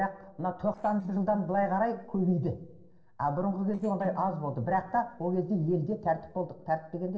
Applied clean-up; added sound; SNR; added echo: neural separator model SepFormer DNS4.